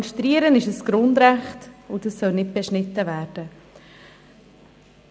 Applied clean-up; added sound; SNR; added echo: none; none; none; none.